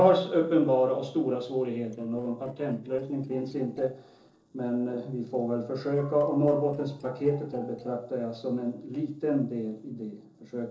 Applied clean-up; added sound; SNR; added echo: neural separator model SepFormer DNS4.